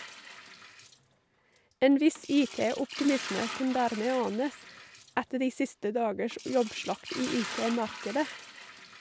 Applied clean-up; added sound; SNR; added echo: none; Liquid; 12 dB; none.